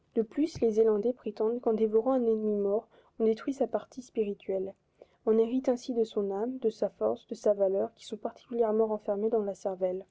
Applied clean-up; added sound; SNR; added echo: none; none; none; none.